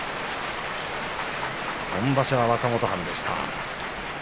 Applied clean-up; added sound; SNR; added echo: none; none; none; none.